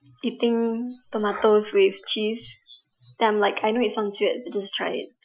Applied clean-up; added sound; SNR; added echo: classical method Wiener filter.